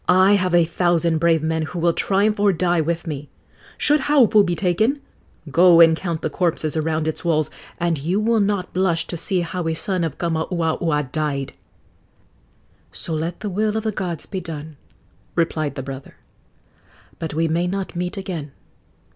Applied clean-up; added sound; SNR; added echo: none; none; none; none.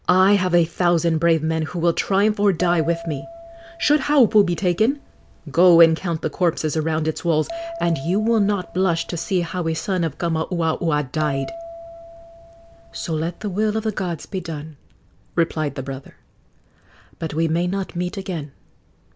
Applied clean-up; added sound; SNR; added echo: none; Bell; 15 dB; none.